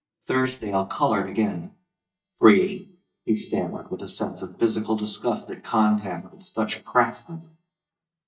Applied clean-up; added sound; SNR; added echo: neural mask model DeepFilterNet 3.